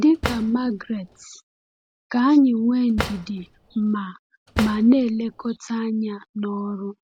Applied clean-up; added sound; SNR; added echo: none; Drawer open or close; 10 dB; none.